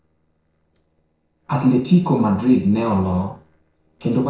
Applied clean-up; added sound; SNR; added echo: neural separator model SepFormer DNS4.